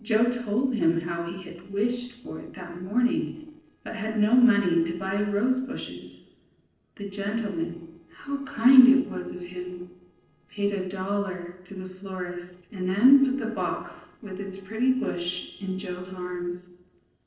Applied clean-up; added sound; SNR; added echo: neural separator model SepFormer DNS4.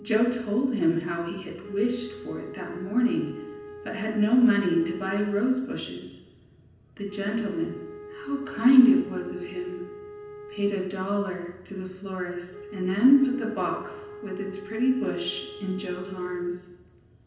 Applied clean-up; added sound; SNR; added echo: none; Wind instrument, woodwind instrument; 16 dB; reverberation time 0.9 s.